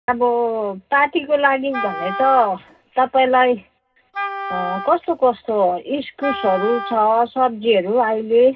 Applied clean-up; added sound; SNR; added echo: none; Wind instrument, woodwind instrument; 11 dB; reverberation time 0.2 s.